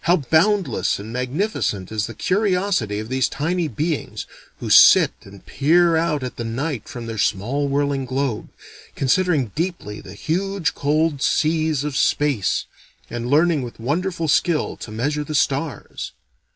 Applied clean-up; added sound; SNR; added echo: none; none; none; none.